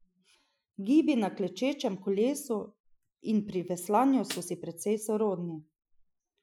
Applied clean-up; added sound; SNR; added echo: classical method Wiener filter.